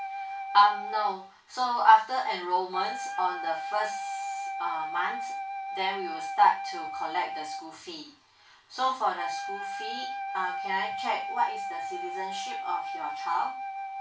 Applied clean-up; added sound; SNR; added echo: none; Wind instrument, woodwind instrument; 6 dB; reverberation time 0.3 s.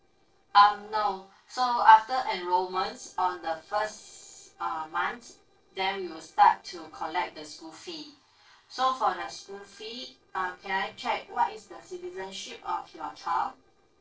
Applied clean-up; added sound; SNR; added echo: neural separator model SepFormer DNS4.